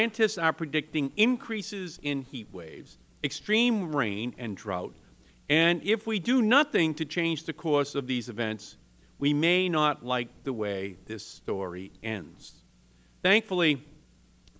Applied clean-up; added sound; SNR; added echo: none; none; none; none.